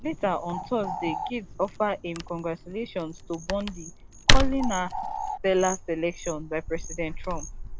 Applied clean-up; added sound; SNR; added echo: none; Bird + Tearing / Wood; -2 dB; none.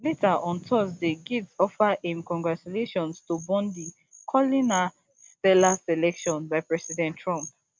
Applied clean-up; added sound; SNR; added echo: none; none; none; none.